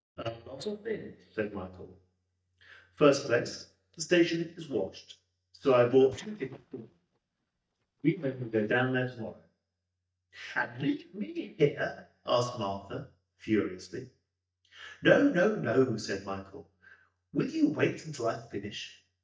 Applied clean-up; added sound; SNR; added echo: neural mask model DeepFilterNet 3.